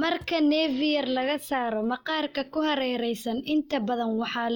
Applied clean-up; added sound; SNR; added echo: neural mask model DeepFilterNet 3.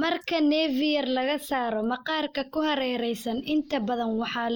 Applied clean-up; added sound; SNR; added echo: neural mask model Resemble Enhance denoiser.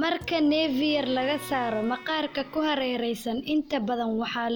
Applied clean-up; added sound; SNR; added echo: none; Printer + Bowed string instrument; 18 dB; none.